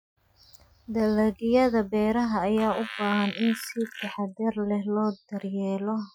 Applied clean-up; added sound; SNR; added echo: classical method Wiener filter.